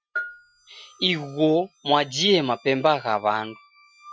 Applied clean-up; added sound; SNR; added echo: classical method Wiener filter.